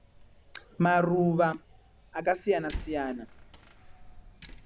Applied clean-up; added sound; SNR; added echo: none; Slam; 16 dB; none.